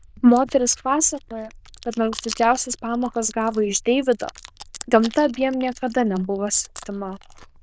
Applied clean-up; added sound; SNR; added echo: neural diffusion model UNIVERSE++.